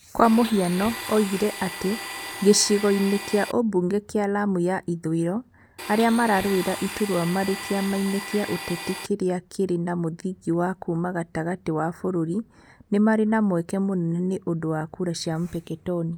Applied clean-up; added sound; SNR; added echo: none; Domestic sounds, home sounds; 10 dB; none.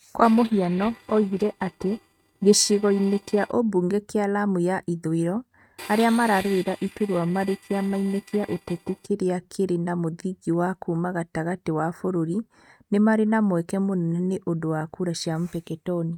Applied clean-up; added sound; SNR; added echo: neural mask model RNNoise.